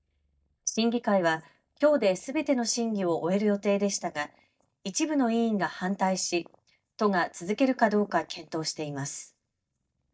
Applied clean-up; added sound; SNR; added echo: neural mask model DeepFilterNet 3.